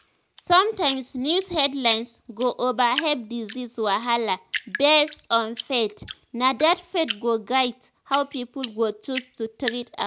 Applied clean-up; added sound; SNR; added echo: none; Drip; 14 dB; none.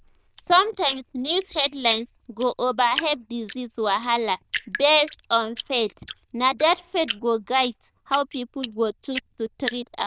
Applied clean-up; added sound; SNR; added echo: neural diffusion model UNIVERSE++.